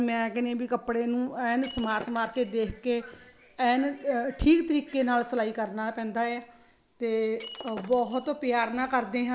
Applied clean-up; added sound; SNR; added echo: none; Shatter; 14 dB; none.